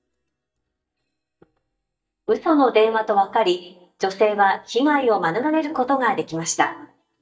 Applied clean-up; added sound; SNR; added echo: neural mask model DeepFilterNet 3.